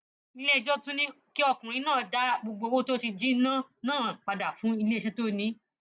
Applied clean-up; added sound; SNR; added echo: none; none; none; none.